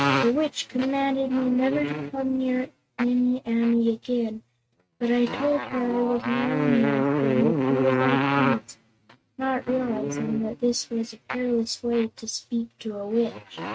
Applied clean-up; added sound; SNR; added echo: neural mask model RNNoise.